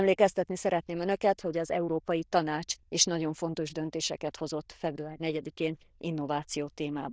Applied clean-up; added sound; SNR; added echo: neural diffusion model UNIVERSE++.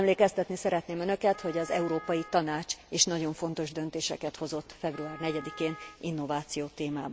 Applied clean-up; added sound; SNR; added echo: none; Wind instrument, woodwind instrument; 18 dB; none.